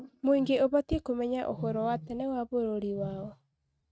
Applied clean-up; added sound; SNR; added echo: neural mask model RNNoise.